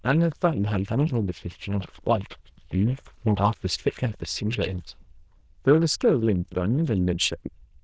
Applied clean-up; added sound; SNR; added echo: neural diffusion model UNIVERSE++.